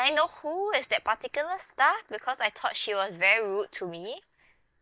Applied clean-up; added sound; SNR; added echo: neural mask model DeepFilterNet 3.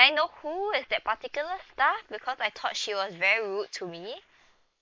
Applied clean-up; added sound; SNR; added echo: neural mask model Resemble Enhance denoiser.